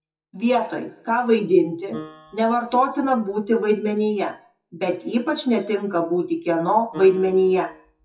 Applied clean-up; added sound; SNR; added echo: classical method WPE with log-MMSE.